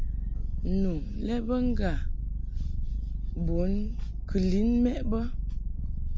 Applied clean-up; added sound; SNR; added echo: none; Purr; -2 dB; none.